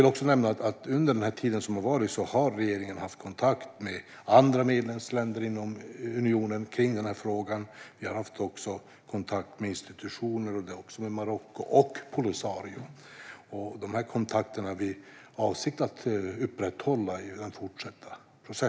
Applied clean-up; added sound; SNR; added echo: none; none; none; none.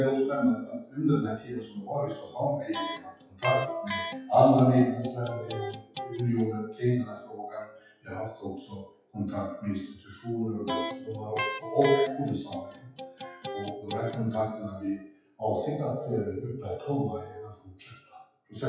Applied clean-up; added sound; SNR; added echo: classical method WPE with log-MMSE.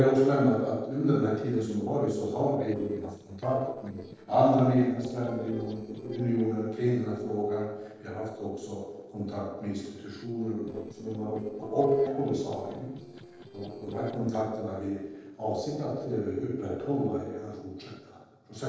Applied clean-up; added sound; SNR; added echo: neural separator model SepFormer DNS4.